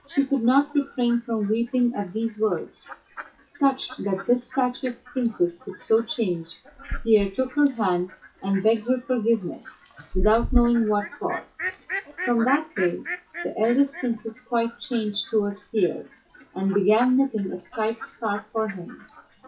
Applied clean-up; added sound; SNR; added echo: classical method WPE with log-MMSE.